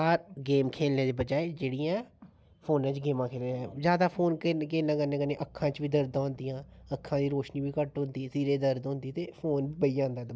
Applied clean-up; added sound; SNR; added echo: none; none; none; none.